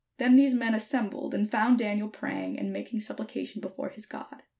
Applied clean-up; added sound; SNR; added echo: none; none; none; none.